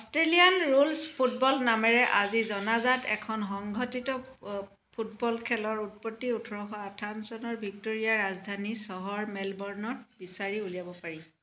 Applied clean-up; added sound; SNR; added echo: none; none; none; none.